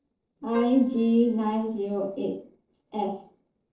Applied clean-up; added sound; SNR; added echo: neural separator model SepFormer DNS4.